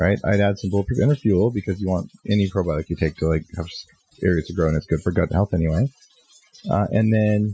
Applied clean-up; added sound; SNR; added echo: classical method Wiener filter.